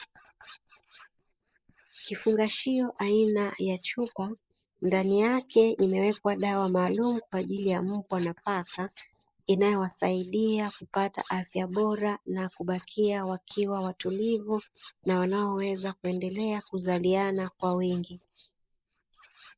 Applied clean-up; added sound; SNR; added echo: neural mask model Resemble Enhance denoiser.